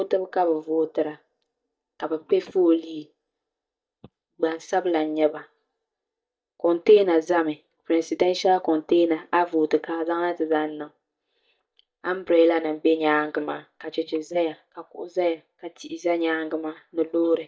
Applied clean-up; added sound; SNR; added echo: neural mask model DeepFilterNet 3.